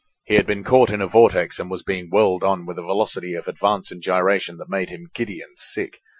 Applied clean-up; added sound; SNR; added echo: classical method Wiener filter.